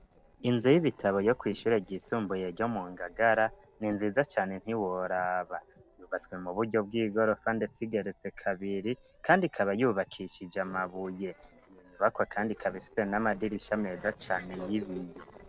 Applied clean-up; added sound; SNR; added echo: neural separator model SepFormer DNS4.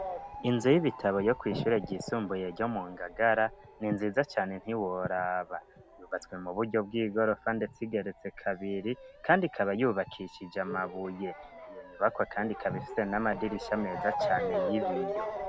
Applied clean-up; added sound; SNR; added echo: none; Motor vehicle (road) / Siren; 9 dB; none.